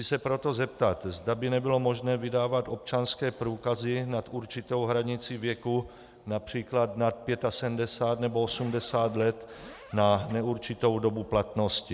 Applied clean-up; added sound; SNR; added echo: none; Zipper (clothing); 20 dB; none.